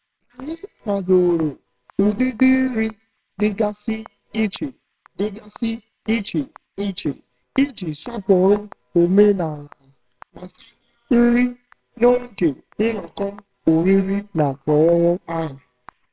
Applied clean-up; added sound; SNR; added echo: neural separator model SepFormer WHAMR!.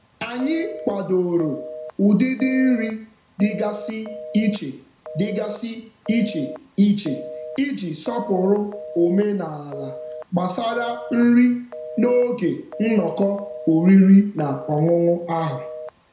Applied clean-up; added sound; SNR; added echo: none; Telephone; 15 dB; reverberation time 0.5 s.